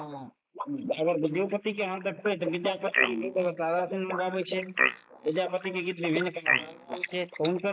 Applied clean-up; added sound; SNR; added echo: neural mask model Resemble Enhance denoiser.